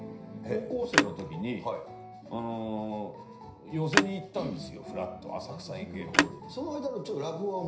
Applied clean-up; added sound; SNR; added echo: none; Telephone; -3 dB; reverberation time 0.5 s.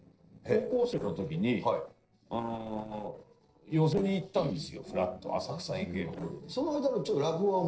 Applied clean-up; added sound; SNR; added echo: neural separator model SepFormer DNS4.